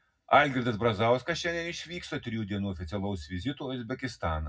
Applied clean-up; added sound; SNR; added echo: none; none; none; reverberation time 0.4 s.